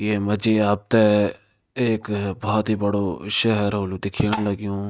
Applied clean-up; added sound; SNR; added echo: neural mask model RNNoise.